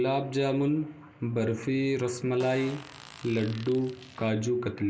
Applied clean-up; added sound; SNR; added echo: none; Fart; 19 dB; none.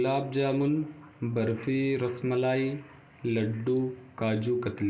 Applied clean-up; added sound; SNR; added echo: none; none; none; none.